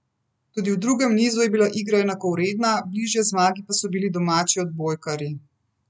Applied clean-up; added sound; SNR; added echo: none; none; none; none.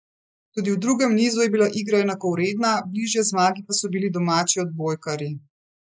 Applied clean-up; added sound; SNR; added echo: neural mask model Resemble Enhance denoiser.